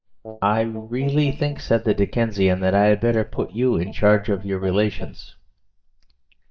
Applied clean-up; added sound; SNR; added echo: neural mask model DeepFilterNet 3.